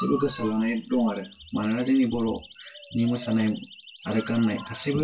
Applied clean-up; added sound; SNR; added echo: classical method WPE with log-MMSE.